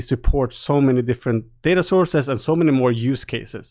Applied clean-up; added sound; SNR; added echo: none; none; none; none.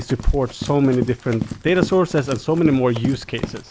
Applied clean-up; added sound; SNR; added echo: none; Run; 9 dB; none.